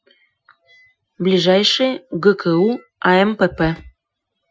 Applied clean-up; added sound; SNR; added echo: classical method Wiener filter.